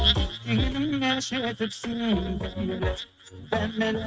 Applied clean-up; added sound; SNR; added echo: neural mask model RNNoise.